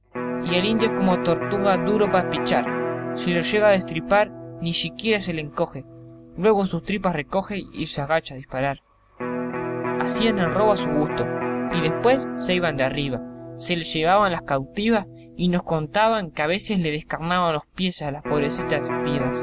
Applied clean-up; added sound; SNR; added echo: none; Electric guitar; 6 dB; none.